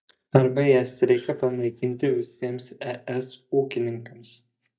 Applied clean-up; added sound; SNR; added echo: neural mask model DeepFilterNet 3.